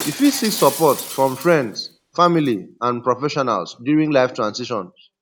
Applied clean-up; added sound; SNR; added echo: none; Shatter; 15 dB; none.